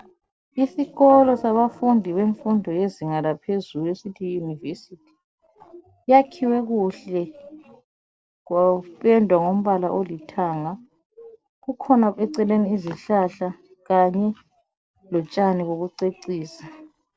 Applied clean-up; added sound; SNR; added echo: neural separator model SepFormer DNS4.